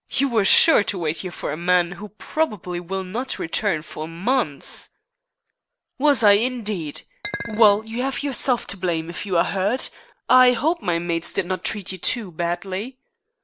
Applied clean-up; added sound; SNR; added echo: neural separator model SepFormer DNS4.